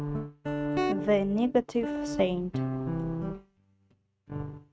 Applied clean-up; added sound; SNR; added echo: neural mask model RNNoise.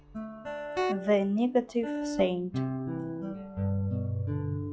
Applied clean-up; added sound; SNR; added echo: classical method log-MMSE.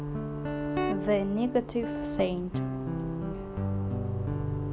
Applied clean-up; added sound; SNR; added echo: none; Guitar; -1 dB; none.